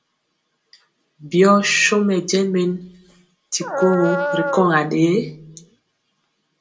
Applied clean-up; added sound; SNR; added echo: none; Dog; 2 dB; reverberation time 0.2 s.